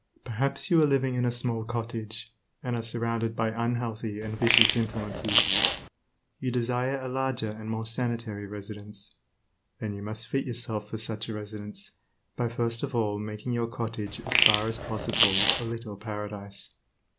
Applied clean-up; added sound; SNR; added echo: none; Fart; -4 dB; none.